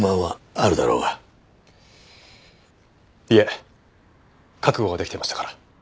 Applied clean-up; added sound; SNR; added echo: none; none; none; none.